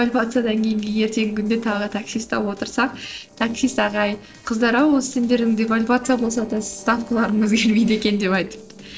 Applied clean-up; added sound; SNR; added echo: neural separator model SepFormer DNS4.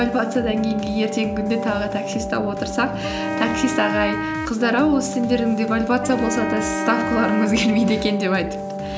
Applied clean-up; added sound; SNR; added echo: none; Wind instrument, woodwind instrument + Wind instrument, woodwind instrument; 5 dB; none.